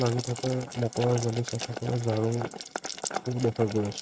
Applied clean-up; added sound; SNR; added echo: neural mask model RNNoise.